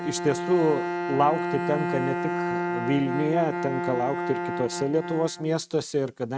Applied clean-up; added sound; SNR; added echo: neural mask model RNNoise.